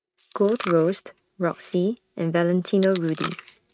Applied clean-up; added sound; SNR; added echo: neural mask model RNNoise.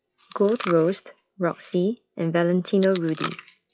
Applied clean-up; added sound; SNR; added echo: classical method log-MMSE.